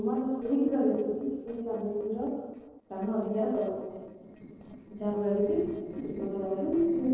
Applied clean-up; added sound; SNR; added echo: neural separator model SepFormer DNS4.